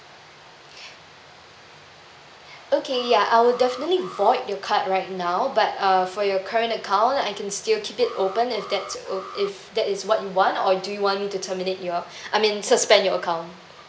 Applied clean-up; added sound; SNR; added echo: none; Alarm; 15 dB; none.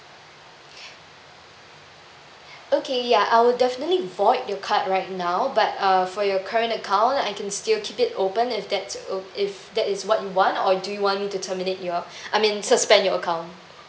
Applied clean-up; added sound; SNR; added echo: none; none; none; none.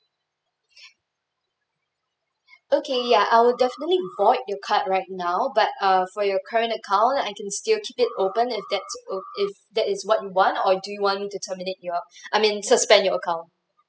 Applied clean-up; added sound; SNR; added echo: classical method spectral subtraction.